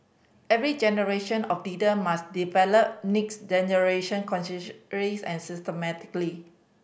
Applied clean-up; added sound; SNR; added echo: none; none; none; none.